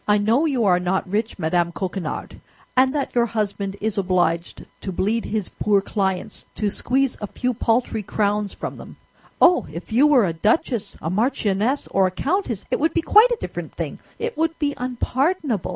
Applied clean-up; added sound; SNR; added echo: none; none; none; none.